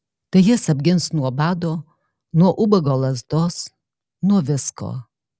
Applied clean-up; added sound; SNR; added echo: none; none; none; none.